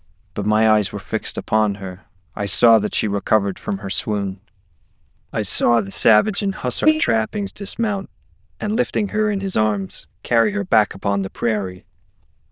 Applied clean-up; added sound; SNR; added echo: neural diffusion model UNIVERSE++.